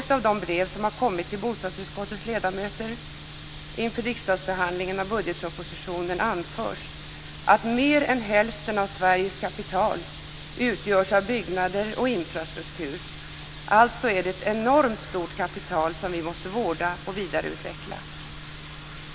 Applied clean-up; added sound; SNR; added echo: none; Sink (filling or washing) / Water tap, faucet; 18 dB; none.